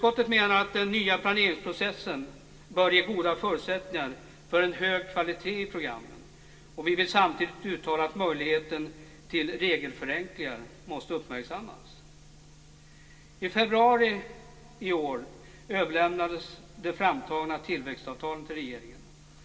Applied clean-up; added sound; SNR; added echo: none; none; none; reverberation time 2.1 s.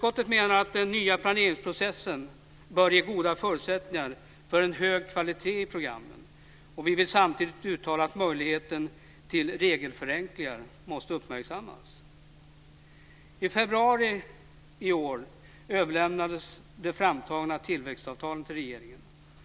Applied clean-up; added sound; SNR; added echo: none; none; none; none.